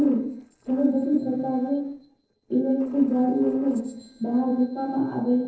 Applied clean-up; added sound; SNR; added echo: neural separator model SepFormer DNS4.